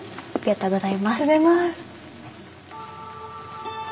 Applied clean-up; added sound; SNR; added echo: none; Walk, footsteps; 14 dB; reverberation time 2.5 s.